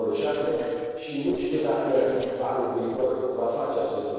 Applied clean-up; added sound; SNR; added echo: neural separator model SepFormer DNS4.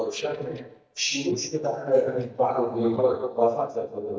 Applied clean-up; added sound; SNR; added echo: neural mask model DeepFilterNet 3.